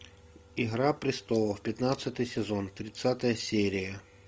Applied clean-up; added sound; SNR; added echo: none; none; none; none.